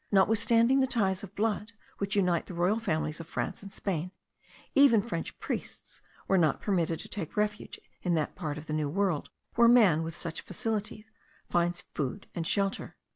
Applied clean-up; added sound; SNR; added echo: none; none; none; none.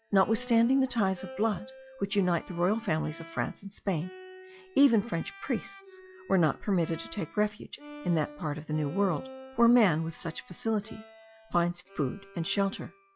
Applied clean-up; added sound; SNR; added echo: classical method log-MMSE.